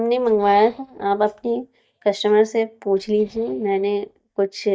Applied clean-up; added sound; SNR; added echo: neural mask model DeepFilterNet 3.